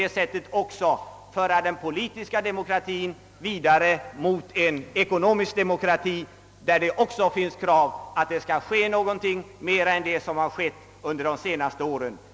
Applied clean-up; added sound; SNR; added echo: none; none; none; none.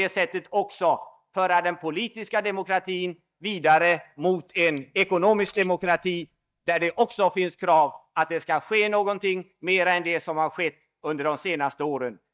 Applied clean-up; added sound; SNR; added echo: neural mask model DeepFilterNet 3.